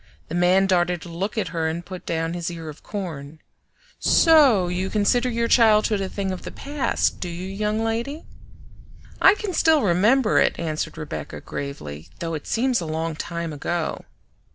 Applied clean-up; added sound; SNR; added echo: none; Thunder; 13 dB; none.